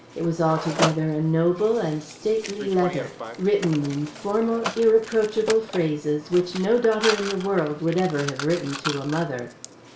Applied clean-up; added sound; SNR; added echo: none; Mechanisms; 10 dB; reverberation time 0.4 s.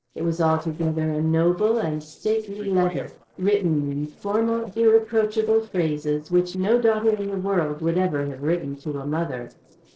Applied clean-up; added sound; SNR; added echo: neural separator model SepFormer DNS4.